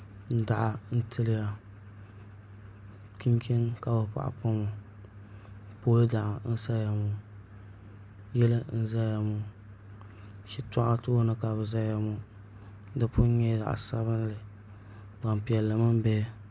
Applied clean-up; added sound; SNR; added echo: none; none; none; none.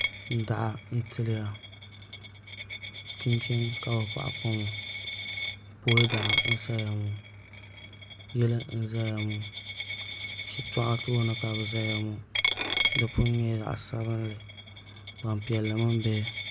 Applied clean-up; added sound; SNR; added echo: none; Coin (dropping); 3 dB; none.